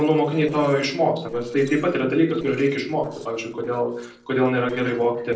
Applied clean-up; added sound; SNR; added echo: neural separator model SepFormer DNS4.